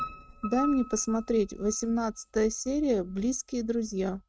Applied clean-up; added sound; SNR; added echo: neural mask model RNNoise.